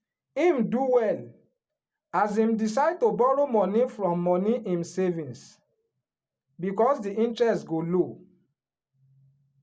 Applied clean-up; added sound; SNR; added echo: none; none; none; none.